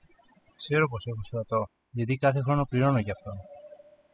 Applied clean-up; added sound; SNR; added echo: classical method spectral subtraction.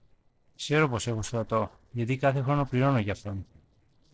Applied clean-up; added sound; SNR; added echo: neural separator model SepFormer DNS4.